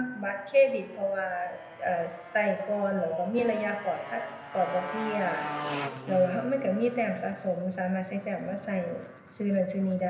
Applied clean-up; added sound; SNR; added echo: none; Motorcycle; 12 dB; reverberation time 0.8 s.